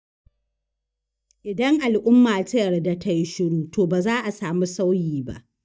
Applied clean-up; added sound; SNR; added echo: neural mask model DeepFilterNet 3.